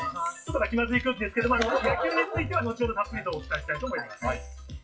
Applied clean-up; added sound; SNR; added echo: classical method WPE with log-MMSE.